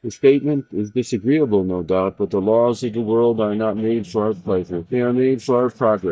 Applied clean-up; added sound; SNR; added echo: neural mask model DeepFilterNet 3.